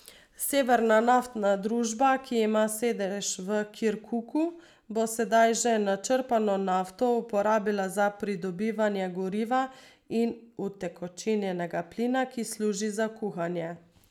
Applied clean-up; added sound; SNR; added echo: none; none; none; none.